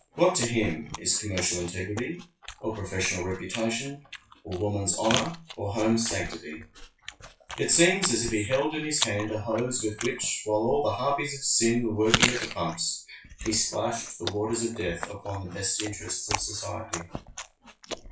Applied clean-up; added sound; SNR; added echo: classical method WPE with log-MMSE.